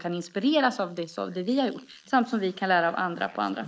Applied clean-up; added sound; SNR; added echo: neural mask model Resemble Enhance denoiser.